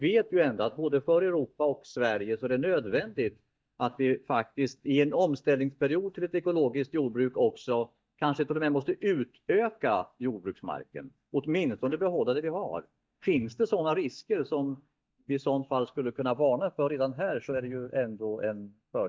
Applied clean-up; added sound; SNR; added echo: neural mask model DeepFilterNet 3.